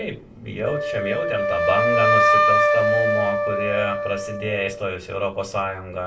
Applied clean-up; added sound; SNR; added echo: none; Wind instrument, woodwind instrument; -5 dB; reverberation time 0.3 s.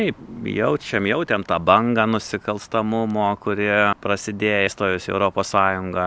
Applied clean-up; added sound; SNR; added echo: none; none; none; none.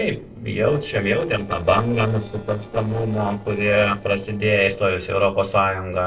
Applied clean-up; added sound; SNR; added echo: neural separator model SepFormer DNS4.